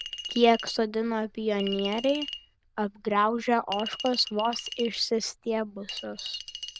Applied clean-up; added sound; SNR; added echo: neural diffusion model UNIVERSE++.